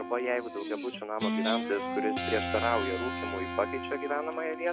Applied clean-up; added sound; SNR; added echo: none; Guitar; 2 dB; none.